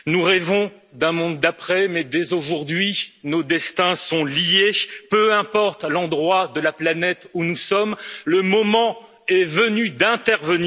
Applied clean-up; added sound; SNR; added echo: none; none; none; none.